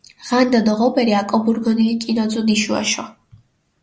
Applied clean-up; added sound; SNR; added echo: none; none; none; none.